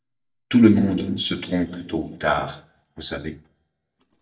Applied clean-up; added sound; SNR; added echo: neural mask model DeepFilterNet 3.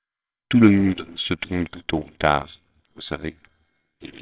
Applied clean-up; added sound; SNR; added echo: neural separator model SepFormer WHAMR!.